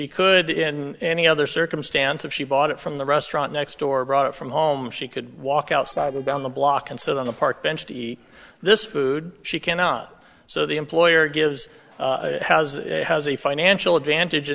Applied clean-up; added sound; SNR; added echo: neural separator model SepFormer DNS4.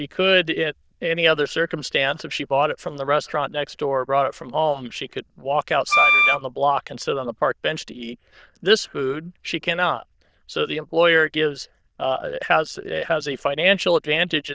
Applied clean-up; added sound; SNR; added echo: neural diffusion model UNIVERSE++.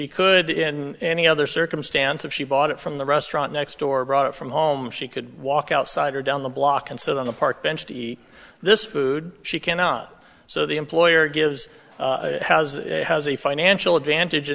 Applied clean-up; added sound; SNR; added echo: none; none; none; none.